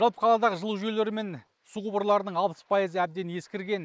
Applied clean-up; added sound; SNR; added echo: neural mask model Resemble Enhance denoiser.